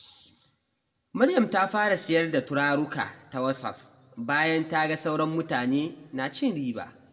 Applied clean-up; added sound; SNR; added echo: none; none; none; reverberation time 1.3 s.